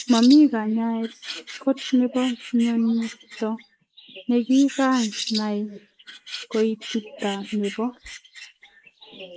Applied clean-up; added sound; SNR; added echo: neural mask model Resemble Enhance denoiser.